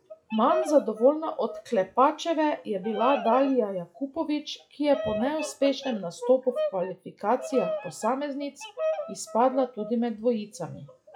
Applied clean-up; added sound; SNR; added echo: classical method log-MMSE.